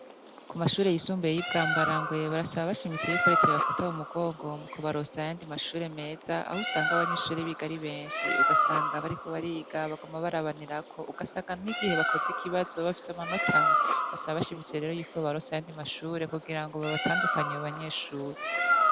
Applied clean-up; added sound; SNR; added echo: none; Bird; -1 dB; none.